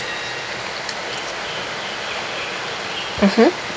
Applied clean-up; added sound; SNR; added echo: none; none; none; none.